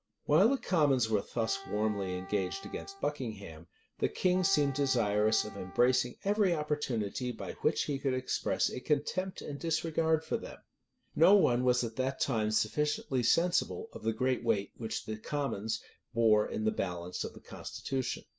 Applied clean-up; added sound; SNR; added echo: none; Wind instrument, woodwind instrument; 18 dB; none.